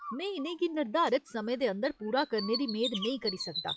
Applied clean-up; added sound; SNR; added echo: classical method log-MMSE.